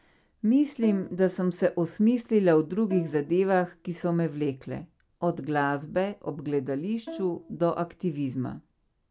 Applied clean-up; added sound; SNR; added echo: none; Bowed string instrument; 19 dB; none.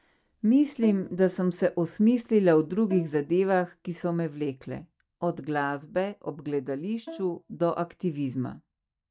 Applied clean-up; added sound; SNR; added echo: neural mask model DeepFilterNet 3.